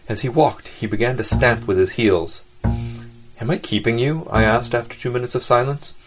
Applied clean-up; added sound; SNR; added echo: none; Bowed string instrument; 7 dB; none.